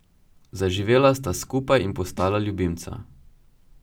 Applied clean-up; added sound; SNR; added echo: none; Snare drum; 17 dB; none.